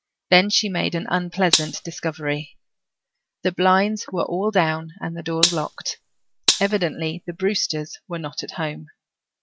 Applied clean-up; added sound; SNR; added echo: none; Gunshot, gunfire; 3 dB; none.